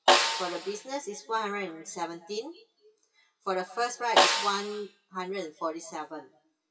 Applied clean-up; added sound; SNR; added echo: classical method WPE with log-MMSE.